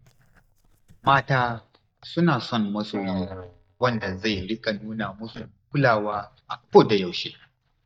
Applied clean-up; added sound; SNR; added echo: neural mask model DeepFilterNet 3.